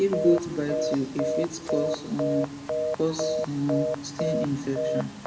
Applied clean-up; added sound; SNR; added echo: none; Telephone; 1 dB; reverberation time 1.7 s.